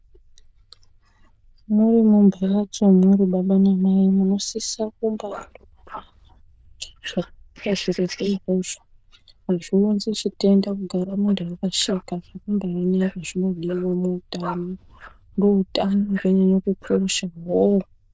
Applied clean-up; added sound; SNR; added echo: neural diffusion model UNIVERSE++.